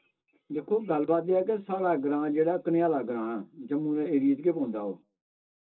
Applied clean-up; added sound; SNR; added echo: none; none; none; reverberation time 0.2 s.